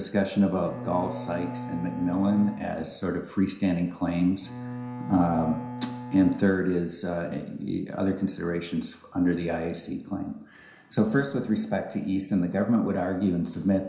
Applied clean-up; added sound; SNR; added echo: none; Bowed string instrument; 10 dB; reverberation time 0.7 s.